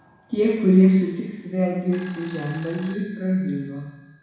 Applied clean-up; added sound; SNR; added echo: none; Telephone; 16 dB; reverberation time 1.1 s.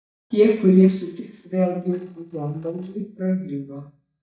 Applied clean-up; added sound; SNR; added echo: neural mask model DeepFilterNet 3.